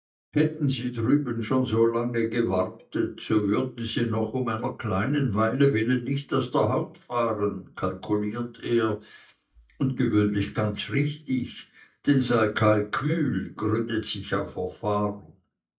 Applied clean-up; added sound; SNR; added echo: neural mask model DeepFilterNet 3.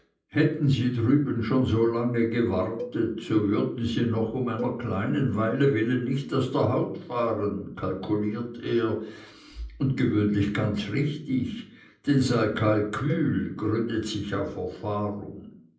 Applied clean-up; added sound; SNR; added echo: none; Cowbell; 18 dB; reverberation time 0.6 s.